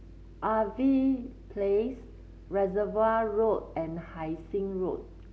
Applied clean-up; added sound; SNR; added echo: none; none; none; none.